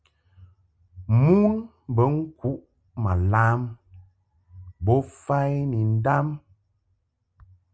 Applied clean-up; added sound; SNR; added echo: none; none; none; none.